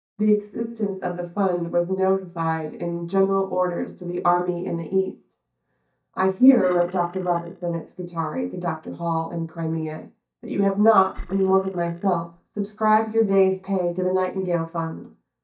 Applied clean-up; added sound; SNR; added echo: neural mask model DeepFilterNet 3.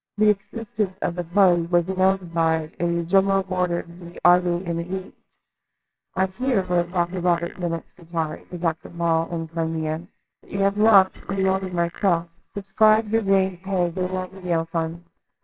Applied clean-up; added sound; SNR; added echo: neural separator model SepFormer WHAMR!.